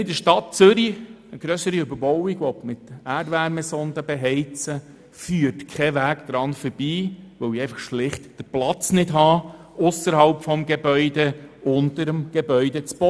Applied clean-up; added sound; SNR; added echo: none; none; none; none.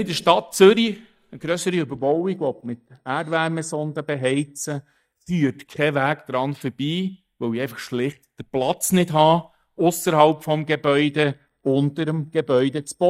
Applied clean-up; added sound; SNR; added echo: neural mask model DeepFilterNet 3.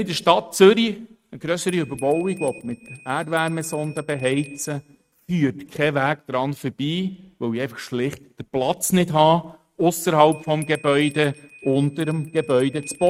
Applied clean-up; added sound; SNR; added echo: neural mask model RNNoise.